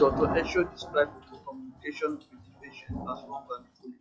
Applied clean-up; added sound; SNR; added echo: classical method log-MMSE.